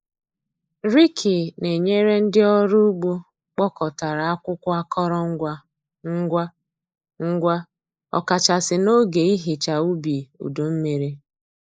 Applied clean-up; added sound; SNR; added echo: neural mask model Resemble Enhance denoiser.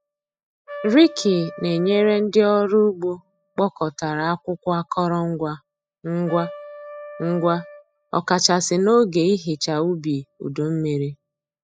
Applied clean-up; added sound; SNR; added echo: classical method spectral subtraction.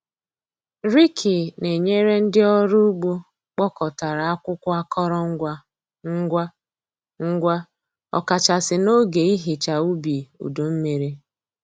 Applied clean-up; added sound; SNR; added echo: none; none; none; none.